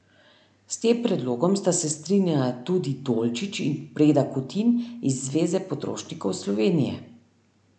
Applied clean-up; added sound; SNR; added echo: none; none; none; none.